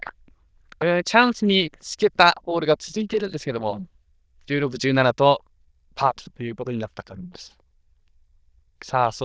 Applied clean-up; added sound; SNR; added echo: neural diffusion model UNIVERSE++.